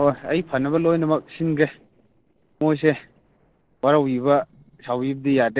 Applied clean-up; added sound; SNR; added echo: neural separator model SepFormer DNS4.